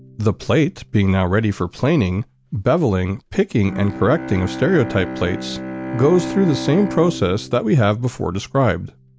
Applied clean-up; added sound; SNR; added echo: none; Bowed string instrument; 12 dB; none.